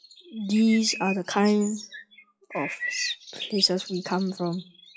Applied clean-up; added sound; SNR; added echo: classical method WPE with log-MMSE.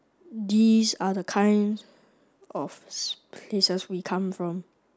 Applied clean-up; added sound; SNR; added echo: none; none; none; none.